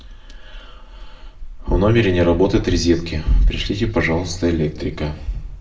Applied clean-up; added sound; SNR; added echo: none; Rain; 17 dB; reverberation time 0.6 s.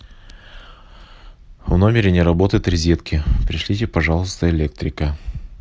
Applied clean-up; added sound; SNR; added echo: none; none; none; none.